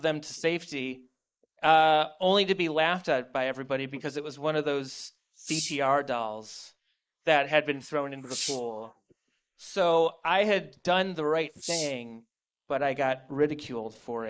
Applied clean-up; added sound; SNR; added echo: neural mask model Resemble Enhance denoiser.